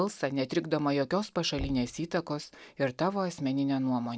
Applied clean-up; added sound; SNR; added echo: none; Knock; 16 dB; none.